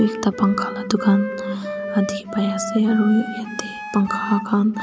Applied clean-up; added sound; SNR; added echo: none; Wind instrument, woodwind instrument; 10 dB; none.